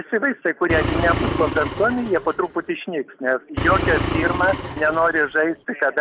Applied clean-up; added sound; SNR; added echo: none; Engine; 4 dB; none.